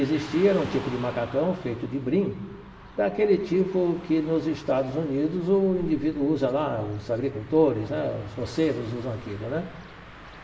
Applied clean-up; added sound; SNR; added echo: none; Car passing by / Traffic noise, roadway noise; 19 dB; reverberation time 2.8 s.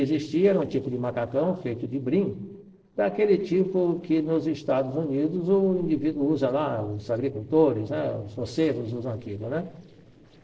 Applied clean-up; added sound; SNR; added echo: neural separator model SepFormer DNS4.